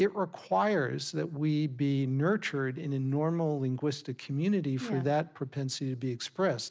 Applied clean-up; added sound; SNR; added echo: none; none; none; none.